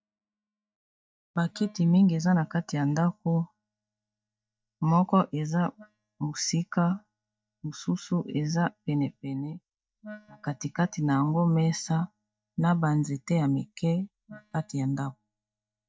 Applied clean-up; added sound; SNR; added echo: neural mask model DeepFilterNet 3.